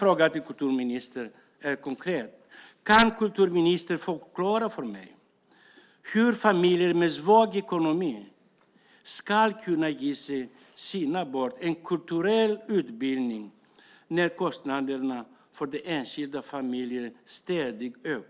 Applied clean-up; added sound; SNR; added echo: none; none; none; none.